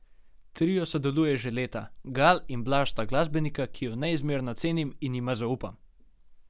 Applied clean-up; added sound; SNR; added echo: none; none; none; none.